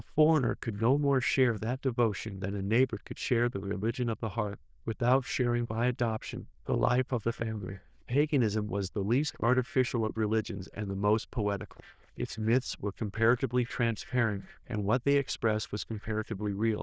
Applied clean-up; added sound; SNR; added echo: neural diffusion model UNIVERSE++.